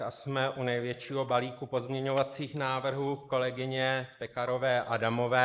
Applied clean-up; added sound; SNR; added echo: neural mask model Resemble Enhance denoiser.